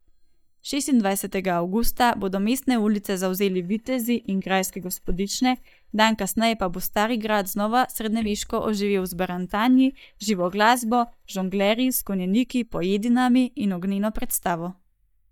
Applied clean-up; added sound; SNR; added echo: neural mask model DeepFilterNet 3.